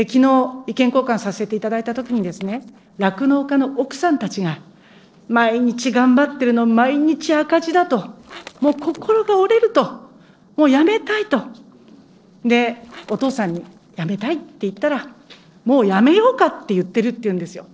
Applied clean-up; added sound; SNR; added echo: neural separator model SepFormer DNS4.